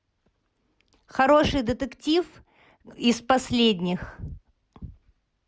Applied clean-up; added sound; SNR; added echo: none; none; none; none.